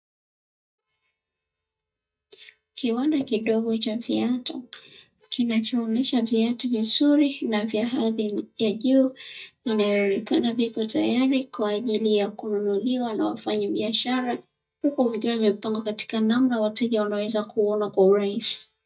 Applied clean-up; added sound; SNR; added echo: neural mask model DeepFilterNet 3.